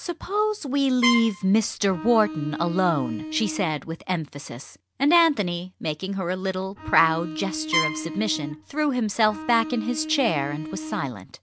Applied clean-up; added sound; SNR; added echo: none; Trumpet + Bowed string instrument; 8 dB; none.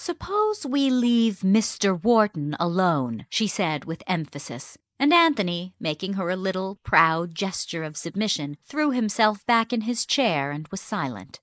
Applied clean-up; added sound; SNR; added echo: neural mask model Resemble Enhance denoiser.